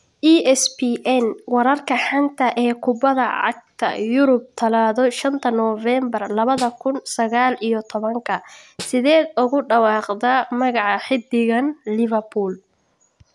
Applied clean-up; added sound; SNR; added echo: none; Snare drum; 19 dB; none.